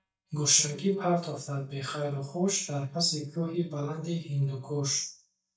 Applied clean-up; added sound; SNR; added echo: neural mask model DeepFilterNet 3.